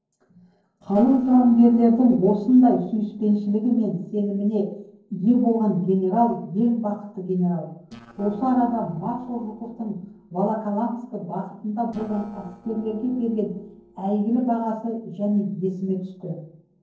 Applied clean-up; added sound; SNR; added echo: neural separator model SepFormer DNS4.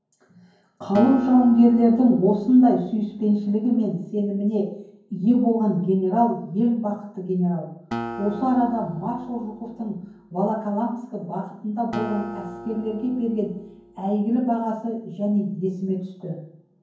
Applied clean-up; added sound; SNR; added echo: none; Acoustic guitar; 14 dB; reverberation time 0.9 s.